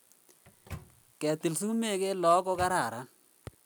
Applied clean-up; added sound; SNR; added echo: none; Microwave oven; 16 dB; none.